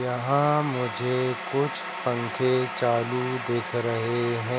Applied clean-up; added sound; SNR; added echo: none; Trumpet; 18 dB; none.